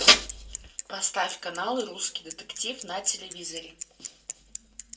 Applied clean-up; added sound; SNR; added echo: none; Bicycle; 15 dB; reverberation time 0.2 s.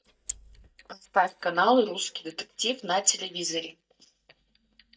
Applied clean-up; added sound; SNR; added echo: neural mask model DeepFilterNet 3.